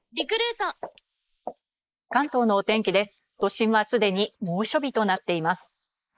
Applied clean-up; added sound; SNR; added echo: neural mask model Resemble Enhance denoiser.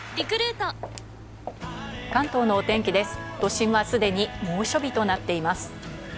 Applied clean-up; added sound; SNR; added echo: none; Car + Walk, footsteps; 15 dB; none.